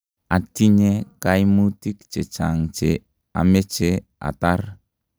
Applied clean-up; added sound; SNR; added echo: none; none; none; none.